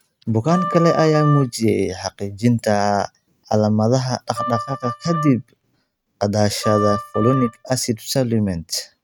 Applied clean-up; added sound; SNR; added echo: neural mask model RNNoise.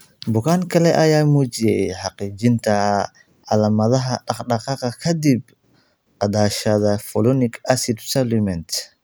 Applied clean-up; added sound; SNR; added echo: none; none; none; none.